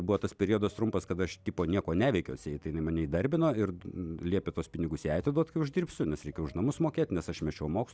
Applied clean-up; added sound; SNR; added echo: none; none; none; none.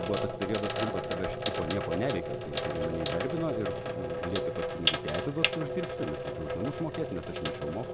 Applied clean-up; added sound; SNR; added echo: none; Sink (filling or washing); -3 dB; none.